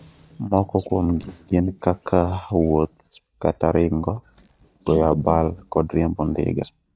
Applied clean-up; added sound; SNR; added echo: neural mask model DeepFilterNet 3.